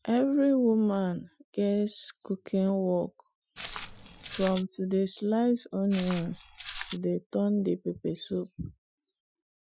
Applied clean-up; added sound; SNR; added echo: classical method Wiener filter.